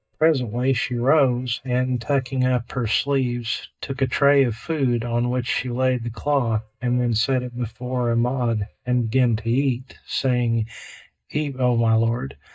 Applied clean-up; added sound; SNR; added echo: neural mask model DeepFilterNet 3.